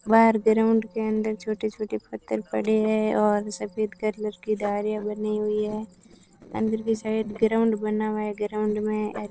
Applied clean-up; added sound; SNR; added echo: neural separator model SepFormer DNS4.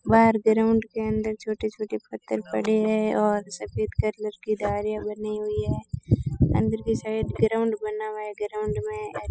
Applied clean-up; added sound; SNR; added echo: classical method spectral subtraction.